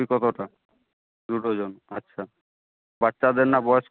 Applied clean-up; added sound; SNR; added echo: none; none; none; none.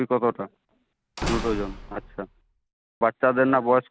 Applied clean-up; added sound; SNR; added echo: none; Slam / Wood; 10 dB; none.